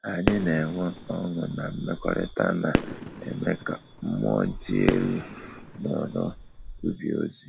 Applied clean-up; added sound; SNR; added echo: none; Fireworks; 5 dB; none.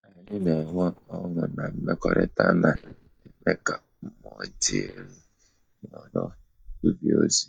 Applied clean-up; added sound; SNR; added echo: neural mask model DeepFilterNet 3.